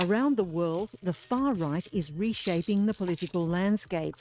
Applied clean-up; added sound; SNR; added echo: neural mask model RNNoise.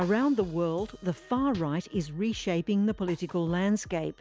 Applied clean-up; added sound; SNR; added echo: none; none; none; none.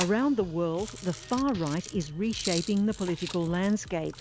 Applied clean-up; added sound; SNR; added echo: none; Rattle; 13 dB; none.